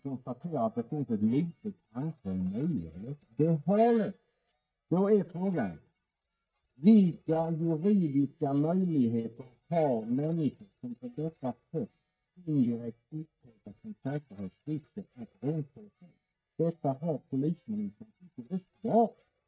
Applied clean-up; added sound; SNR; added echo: neural mask model DeepFilterNet 3.